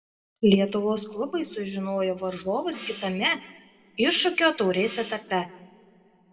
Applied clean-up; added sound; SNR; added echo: none; Gong; 19 dB; reverberation time 1.6 s.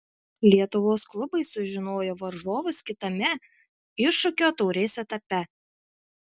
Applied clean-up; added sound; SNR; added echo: none; none; none; none.